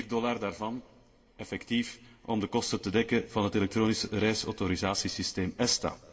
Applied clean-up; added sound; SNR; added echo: none; none; none; reverberation time 0.4 s.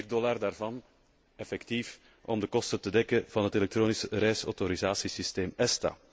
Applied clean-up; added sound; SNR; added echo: none; none; none; none.